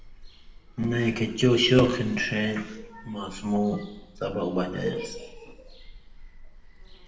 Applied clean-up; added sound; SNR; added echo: none; Bird vocalization, bird call, bird song; 18 dB; reverberation time 0.9 s.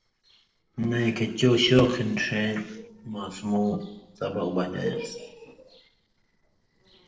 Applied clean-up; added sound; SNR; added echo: neural separator model SepFormer DNS4.